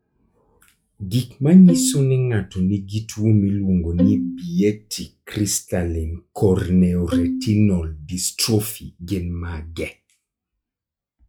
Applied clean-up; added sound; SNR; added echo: classical method log-MMSE.